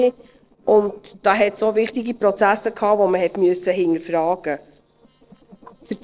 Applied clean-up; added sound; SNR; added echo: neural separator model SepFormer DNS4.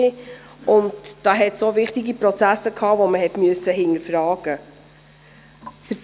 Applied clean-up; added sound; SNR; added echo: none; none; none; none.